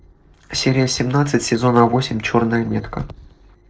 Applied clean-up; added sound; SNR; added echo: neural separator model SepFormer DNS4.